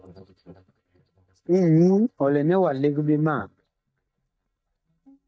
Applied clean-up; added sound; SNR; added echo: neural mask model DeepFilterNet 3.